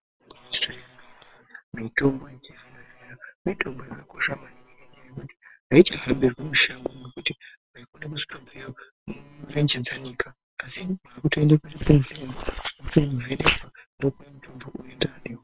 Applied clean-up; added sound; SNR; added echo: neural separator model SepFormer WHAM!.